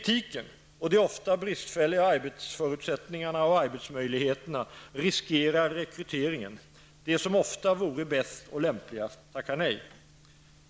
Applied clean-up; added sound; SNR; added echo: none; none; none; none.